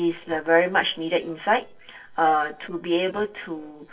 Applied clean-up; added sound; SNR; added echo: neural separator model SepFormer DNS4.